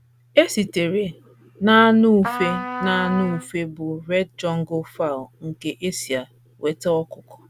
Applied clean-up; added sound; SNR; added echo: none; Trumpet; 8 dB; none.